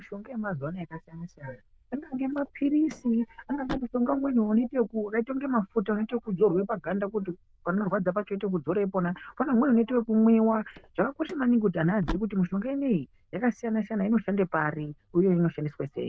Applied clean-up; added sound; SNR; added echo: neural diffusion model UNIVERSE++.